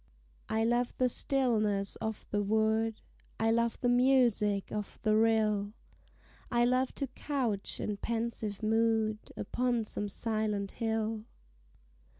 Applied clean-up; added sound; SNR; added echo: none; none; none; none.